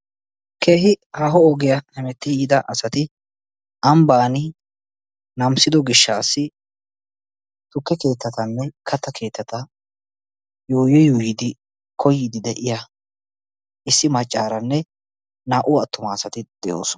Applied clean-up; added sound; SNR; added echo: none; none; none; none.